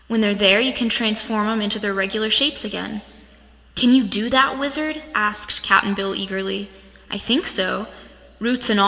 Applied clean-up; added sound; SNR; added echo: none; none; none; reverberation time 1.6 s.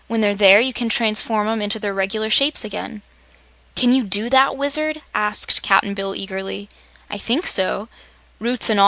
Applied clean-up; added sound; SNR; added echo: none; none; none; none.